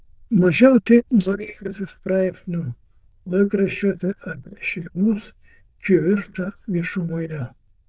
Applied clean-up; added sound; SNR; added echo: neural diffusion model UNIVERSE++.